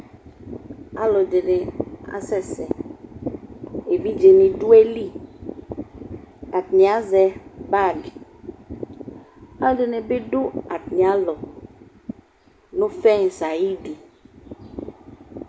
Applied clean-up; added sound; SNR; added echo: none; none; none; none.